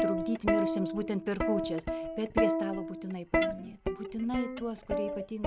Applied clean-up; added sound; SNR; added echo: none; Plucked string instrument; -3 dB; none.